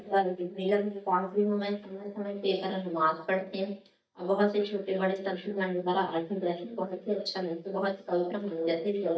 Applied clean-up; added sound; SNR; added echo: neural mask model DeepFilterNet 3.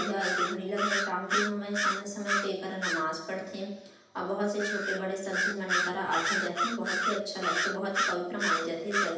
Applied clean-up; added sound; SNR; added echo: none; Bird vocalization, bird call, bird song; -1 dB; reverberation time 0.8 s.